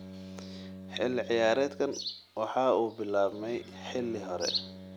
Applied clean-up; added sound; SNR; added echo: none; Bowed string instrument; 16 dB; none.